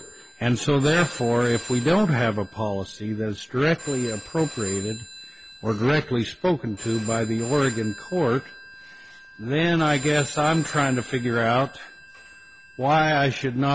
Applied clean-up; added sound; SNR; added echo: none; Telephone; 15 dB; none.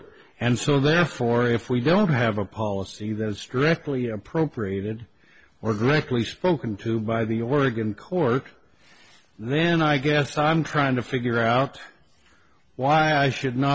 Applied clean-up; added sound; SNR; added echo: none; none; none; none.